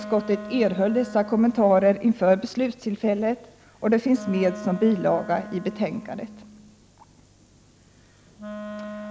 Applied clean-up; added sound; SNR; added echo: none; Wind instrument, woodwind instrument; 15 dB; none.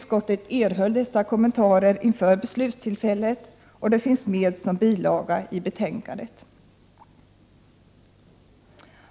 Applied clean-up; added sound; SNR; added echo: none; none; none; none.